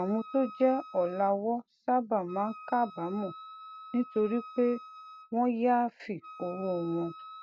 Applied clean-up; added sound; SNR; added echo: none; Wind instrument, woodwind instrument; 18 dB; none.